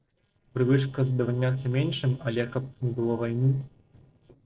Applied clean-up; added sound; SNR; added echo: neural separator model SepFormer DNS4.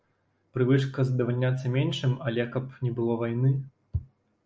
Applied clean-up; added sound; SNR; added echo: none; none; none; none.